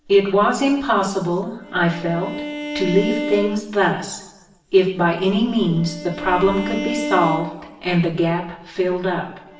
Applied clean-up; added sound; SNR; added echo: none; Bowed string instrument; 11 dB; reverberation time 0.8 s.